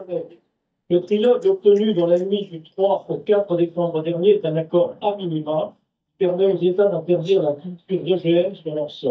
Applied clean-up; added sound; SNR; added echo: neural mask model DeepFilterNet 3.